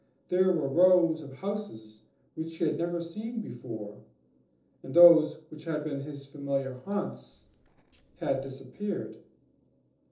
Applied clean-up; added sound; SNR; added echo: neural separator model SepFormer DNS4.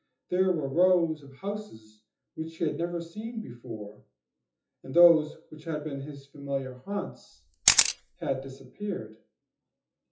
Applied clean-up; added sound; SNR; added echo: classical method WPE with log-MMSE.